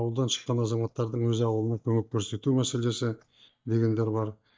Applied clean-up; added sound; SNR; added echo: neural mask model DeepFilterNet 3.